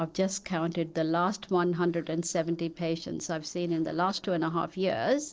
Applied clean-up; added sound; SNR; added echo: neural separator model SepFormer DNS4.